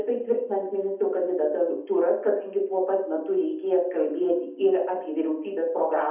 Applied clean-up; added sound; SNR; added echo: none; none; none; reverberation time 0.6 s.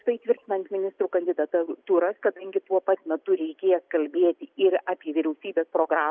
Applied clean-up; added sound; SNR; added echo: none; none; none; none.